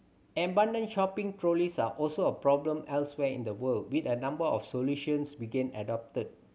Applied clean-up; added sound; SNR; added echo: none; none; none; none.